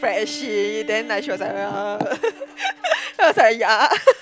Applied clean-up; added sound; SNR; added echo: none; Bowed string instrument; 18 dB; none.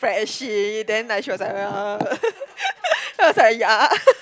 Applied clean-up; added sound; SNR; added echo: none; none; none; none.